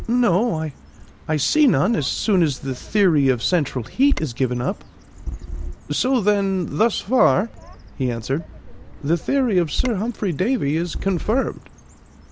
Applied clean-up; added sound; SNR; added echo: none; Bird vocalization, bird call, bird song; 11 dB; none.